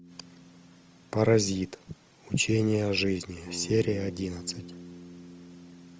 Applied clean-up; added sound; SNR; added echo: none; Bass guitar; 17 dB; none.